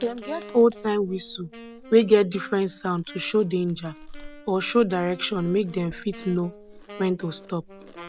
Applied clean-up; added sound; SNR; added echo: none; Wind instrument, woodwind instrument + Chewing, mastication; 17 dB; none.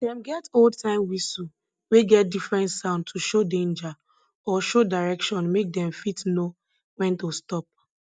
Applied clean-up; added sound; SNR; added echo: none; none; none; none.